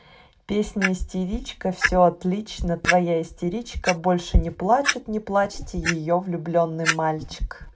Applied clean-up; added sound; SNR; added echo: none; Clock; 8 dB; reverberation time 0.2 s.